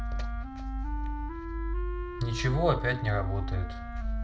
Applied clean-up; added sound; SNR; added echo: none; Wind instrument, woodwind instrument; 11 dB; reverberation time 0.4 s.